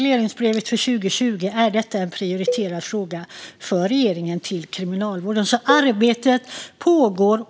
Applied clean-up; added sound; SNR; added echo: none; Cowbell; 11 dB; none.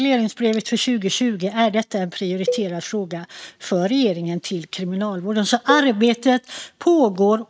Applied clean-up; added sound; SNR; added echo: neural mask model RNNoise.